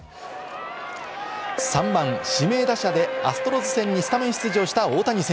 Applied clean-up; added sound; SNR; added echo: none; Keyboard (musical); 7 dB; none.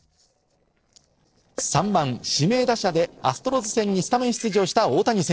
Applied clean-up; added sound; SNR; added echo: neural separator model SepFormer DNS4.